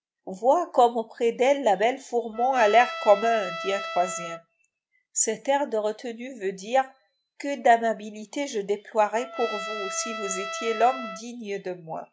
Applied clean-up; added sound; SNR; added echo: none; Trumpet; 11 dB; none.